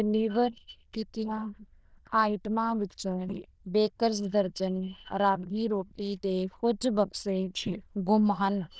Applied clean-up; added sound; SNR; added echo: neural diffusion model UNIVERSE++.